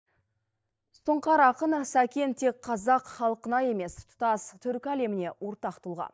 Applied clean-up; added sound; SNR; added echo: neural mask model DeepFilterNet 3.